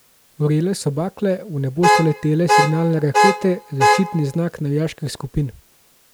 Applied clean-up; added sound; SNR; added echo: none; Alarm / Car; -3 dB; none.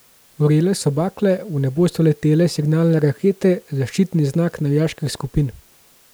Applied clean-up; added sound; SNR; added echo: none; none; none; none.